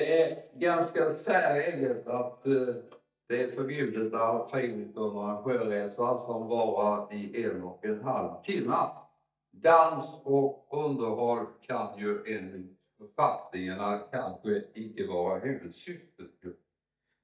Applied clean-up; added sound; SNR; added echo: neural mask model DeepFilterNet 3.